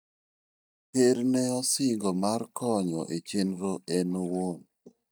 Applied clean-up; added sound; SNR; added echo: neural mask model DeepFilterNet 3.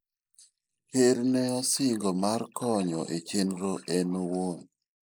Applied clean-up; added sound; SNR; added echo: neural mask model Resemble Enhance denoiser.